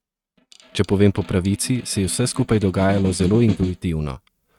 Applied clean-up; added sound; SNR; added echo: neural mask model RNNoise.